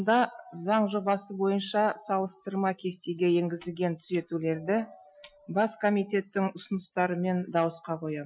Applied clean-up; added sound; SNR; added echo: classical method Wiener filter.